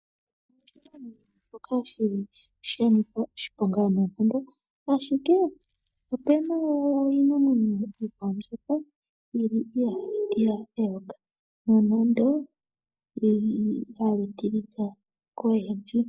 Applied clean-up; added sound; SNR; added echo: neural mask model DeepFilterNet 3.